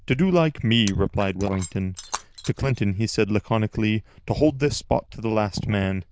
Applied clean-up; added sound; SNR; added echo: neural diffusion model UNIVERSE++.